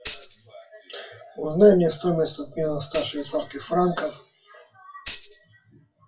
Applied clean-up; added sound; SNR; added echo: classical method WPE with log-MMSE.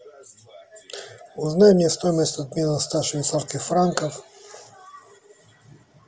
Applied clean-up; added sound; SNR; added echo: none; none; none; none.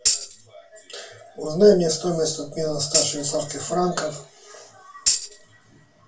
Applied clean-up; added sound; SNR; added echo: none; Tambourine; 0 dB; reverberation time 0.3 s.